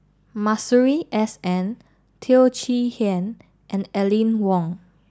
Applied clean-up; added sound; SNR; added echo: none; none; none; none.